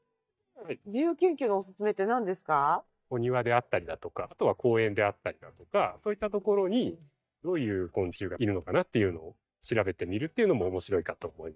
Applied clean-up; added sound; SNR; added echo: neural mask model DeepFilterNet 3.